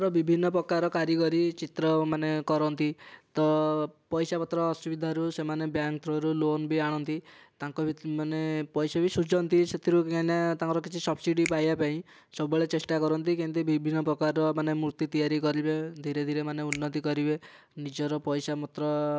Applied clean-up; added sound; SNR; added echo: none; Finger snapping; 16 dB; none.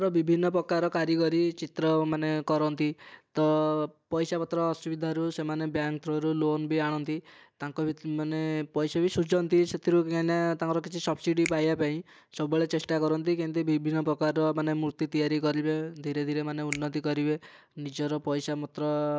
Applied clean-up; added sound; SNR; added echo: neural mask model DeepFilterNet 3.